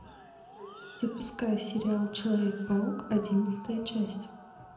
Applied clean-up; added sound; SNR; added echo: none; Musical instrument; 19 dB; reverberation time 0.7 s.